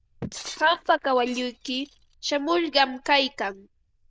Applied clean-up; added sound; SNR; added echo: neural diffusion model UNIVERSE++.